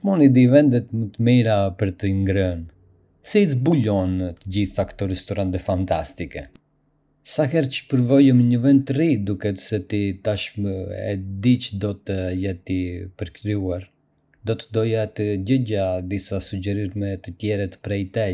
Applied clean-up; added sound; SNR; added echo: none; none; none; none.